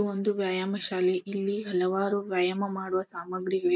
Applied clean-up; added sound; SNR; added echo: neural mask model Resemble Enhance denoiser.